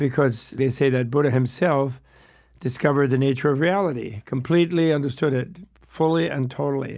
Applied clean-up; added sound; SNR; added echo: none; none; none; none.